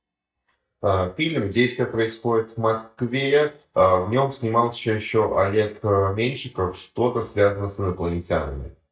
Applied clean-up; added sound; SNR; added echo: neural mask model DeepFilterNet 3.